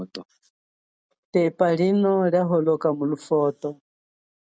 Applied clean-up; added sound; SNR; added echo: none; none; none; none.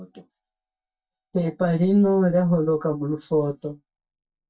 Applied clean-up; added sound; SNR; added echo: neural mask model DeepFilterNet 3.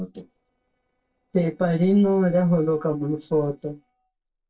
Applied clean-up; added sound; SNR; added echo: neural separator model SepFormer DNS4.